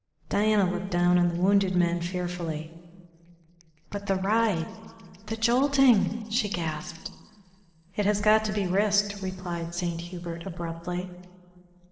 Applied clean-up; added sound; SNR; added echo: neural separator model SepFormer DNS4.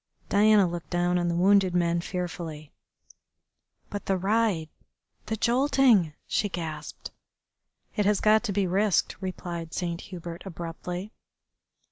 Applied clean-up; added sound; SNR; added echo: none; none; none; none.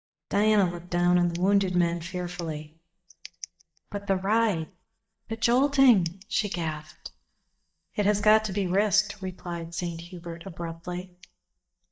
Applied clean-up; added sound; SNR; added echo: neural mask model DeepFilterNet 3.